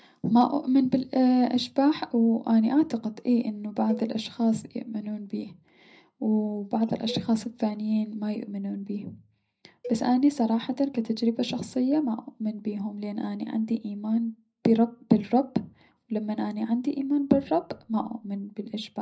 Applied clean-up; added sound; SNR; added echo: none; Cowbell; 20 dB; reverberation time 0.4 s.